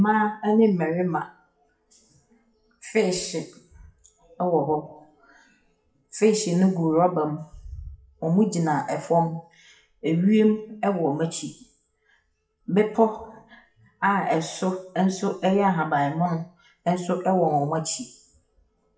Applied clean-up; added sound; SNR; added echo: classical method WPE with log-MMSE.